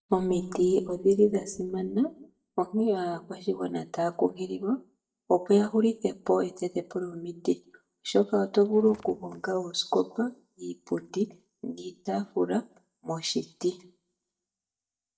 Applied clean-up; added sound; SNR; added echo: neural mask model DeepFilterNet 3.